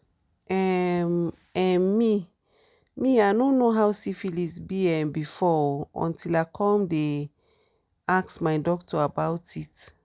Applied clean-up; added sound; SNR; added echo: none; none; none; none.